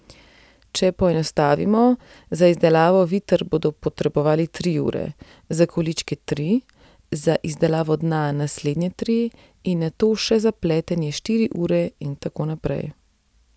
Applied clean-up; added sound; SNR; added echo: none; none; none; none.